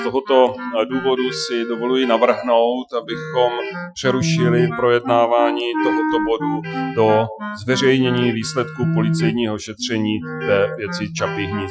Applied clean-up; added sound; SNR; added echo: classical method Wiener filter.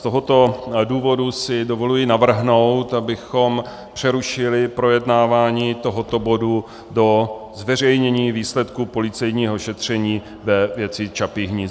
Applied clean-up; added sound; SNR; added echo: none; none; none; none.